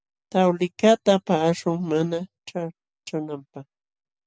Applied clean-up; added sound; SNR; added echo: none; none; none; none.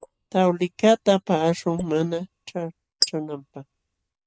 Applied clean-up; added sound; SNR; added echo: neural mask model Resemble Enhance denoiser.